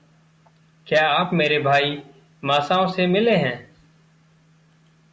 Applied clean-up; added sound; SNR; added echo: none; none; none; none.